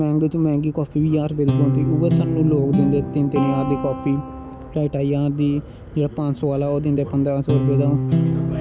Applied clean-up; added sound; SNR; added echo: none; Guitar; 3 dB; none.